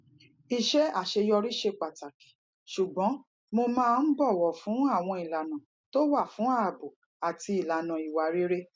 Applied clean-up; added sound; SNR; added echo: none; none; none; none.